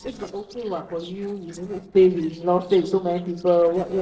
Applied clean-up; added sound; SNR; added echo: neural separator model SepFormer DNS4.